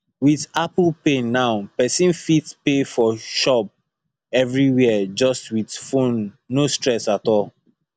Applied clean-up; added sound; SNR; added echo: none; none; none; none.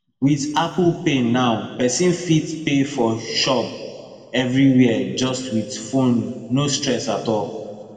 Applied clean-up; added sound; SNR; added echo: none; none; none; reverberation time 1.6 s.